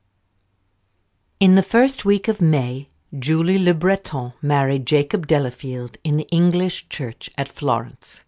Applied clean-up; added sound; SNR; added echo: none; none; none; none.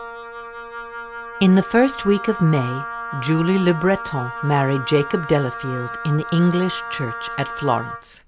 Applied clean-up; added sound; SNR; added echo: none; Wind instrument, woodwind instrument; 10 dB; none.